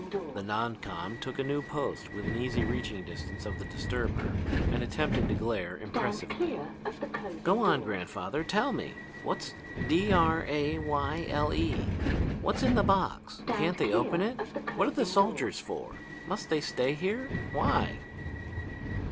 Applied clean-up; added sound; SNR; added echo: none; Subway, metro, underground; 2 dB; none.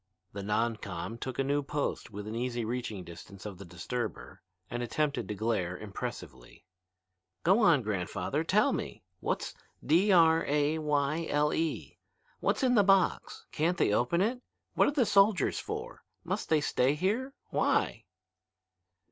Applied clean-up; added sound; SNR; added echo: none; none; none; none.